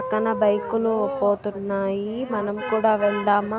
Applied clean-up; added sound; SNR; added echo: none; none; none; none.